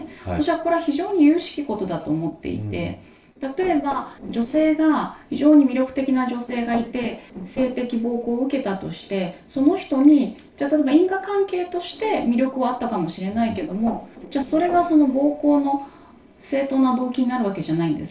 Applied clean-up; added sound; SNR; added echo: neural separator model SepFormer DNS4.